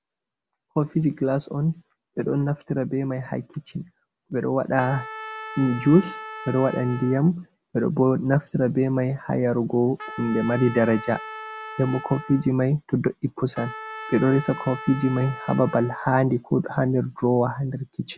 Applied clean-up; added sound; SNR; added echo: none; Trumpet; 14 dB; none.